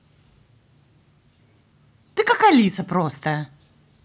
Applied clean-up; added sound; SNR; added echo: none; none; none; none.